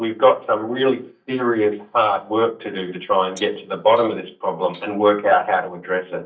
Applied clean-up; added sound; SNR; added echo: neural mask model DeepFilterNet 3.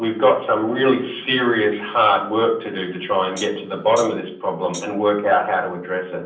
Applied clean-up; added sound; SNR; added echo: none; Hi-hat; 17 dB; reverberation time 0.6 s.